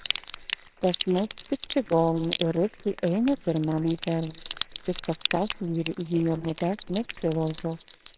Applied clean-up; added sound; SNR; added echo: neural separator model SepFormer WHAMR!.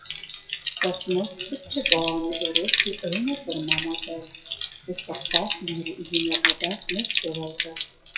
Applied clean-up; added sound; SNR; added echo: classical method WPE with log-MMSE.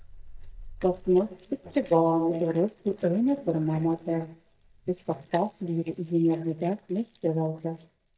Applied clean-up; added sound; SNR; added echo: neural mask model DeepFilterNet 3.